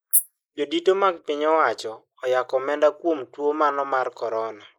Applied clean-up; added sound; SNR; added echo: neural mask model Resemble Enhance denoiser.